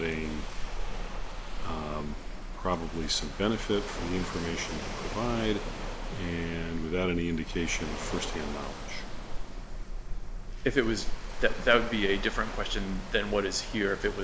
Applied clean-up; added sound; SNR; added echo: none; Waves, surf; 12 dB; none.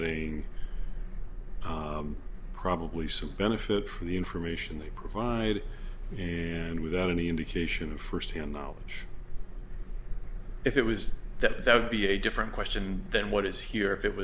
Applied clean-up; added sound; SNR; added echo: none; none; none; none.